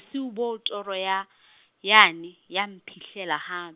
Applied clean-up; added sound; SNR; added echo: none; none; none; none.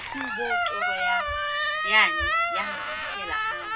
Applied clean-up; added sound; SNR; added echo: none; Squeak; -4 dB; reverberation time 0.2 s.